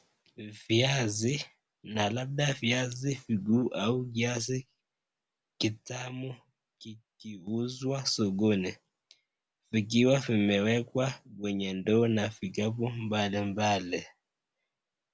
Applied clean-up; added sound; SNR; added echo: none; none; none; none.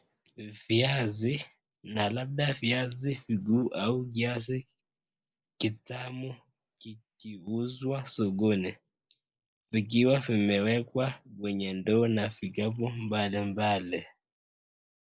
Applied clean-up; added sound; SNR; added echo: neural mask model Resemble Enhance denoiser.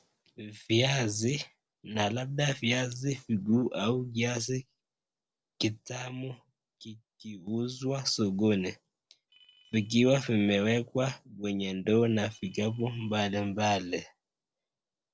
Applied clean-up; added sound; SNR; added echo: neural separator model SepFormer DNS4.